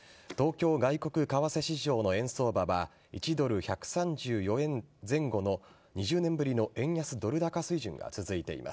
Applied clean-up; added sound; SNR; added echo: none; none; none; none.